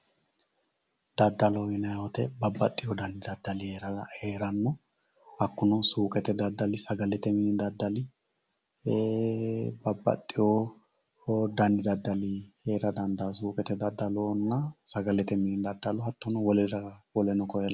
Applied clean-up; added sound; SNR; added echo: none; none; none; none.